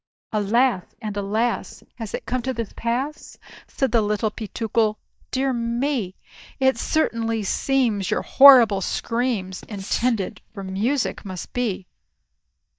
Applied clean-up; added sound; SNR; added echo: neural mask model DeepFilterNet 3.